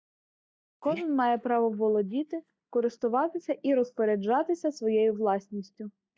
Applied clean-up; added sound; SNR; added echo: neural mask model DeepFilterNet 3.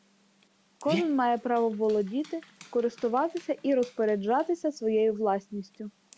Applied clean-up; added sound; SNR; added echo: none; Dog; 16 dB; none.